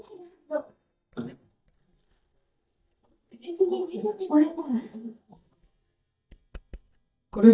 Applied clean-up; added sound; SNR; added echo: neural mask model DeepFilterNet 3.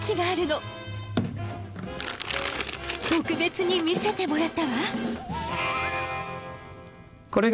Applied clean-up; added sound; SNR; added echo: none; none; none; none.